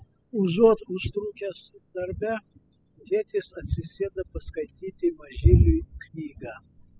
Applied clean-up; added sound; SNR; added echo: classical method spectral subtraction.